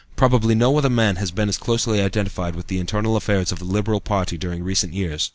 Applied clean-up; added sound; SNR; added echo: none; none; none; none.